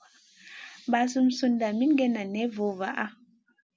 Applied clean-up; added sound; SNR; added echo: none; none; none; none.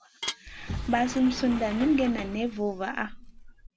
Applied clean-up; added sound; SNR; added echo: none; Dishes, pots, and pans / Glass + Sliding door; 10 dB; none.